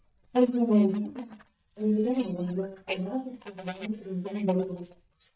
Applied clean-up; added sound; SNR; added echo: neural mask model DeepFilterNet 3.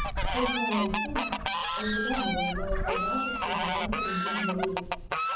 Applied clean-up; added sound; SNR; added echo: none; Fowl; -3 dB; reverberation time 0.7 s.